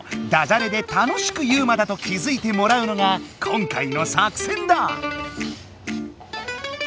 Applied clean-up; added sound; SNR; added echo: none; none; none; none.